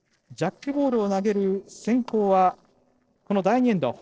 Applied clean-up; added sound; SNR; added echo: neural separator model SepFormer DNS4.